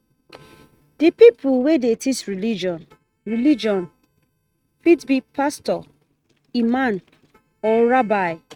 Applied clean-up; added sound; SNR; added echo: neural mask model RNNoise.